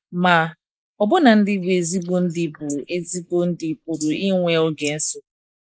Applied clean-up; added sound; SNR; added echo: neural mask model Resemble Enhance denoiser.